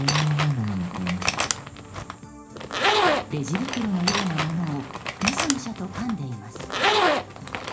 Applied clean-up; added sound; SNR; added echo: none; Zipper (clothing); -2 dB; reverberation time 0.4 s.